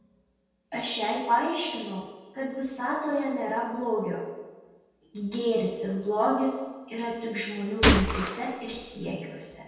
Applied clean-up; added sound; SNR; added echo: none; Gunshot, gunfire; -5 dB; reverberation time 1.1 s.